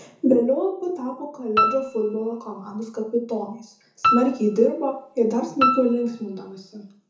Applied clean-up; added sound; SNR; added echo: none; Piano; 2 dB; reverberation time 0.6 s.